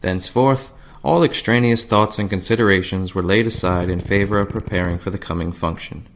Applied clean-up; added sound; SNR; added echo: none; Drill; 11 dB; none.